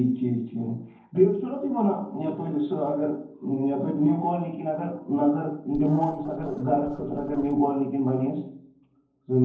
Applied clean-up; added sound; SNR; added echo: neural separator model SepFormer DNS4.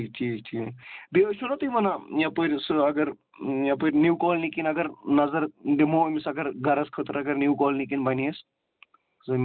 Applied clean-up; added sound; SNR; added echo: none; none; none; none.